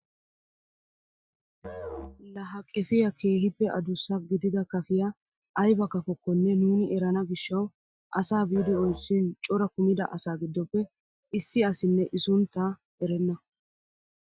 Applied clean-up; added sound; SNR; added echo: classical method Wiener filter.